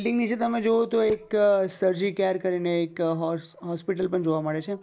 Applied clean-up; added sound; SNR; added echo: neural separator model SepFormer DNS4.